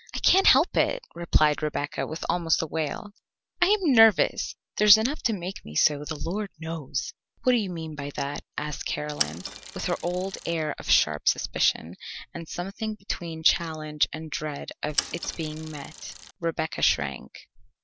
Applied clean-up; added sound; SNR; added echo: none; Mechanisms / Bicycle; 9 dB; none.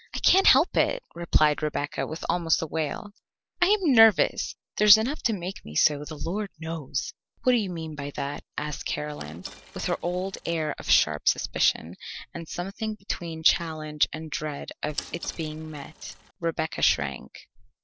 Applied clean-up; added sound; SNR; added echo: neural separator model SepFormer DNS4.